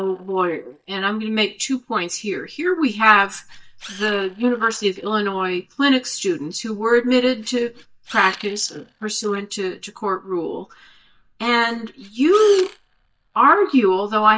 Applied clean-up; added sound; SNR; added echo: neural mask model DeepFilterNet 3.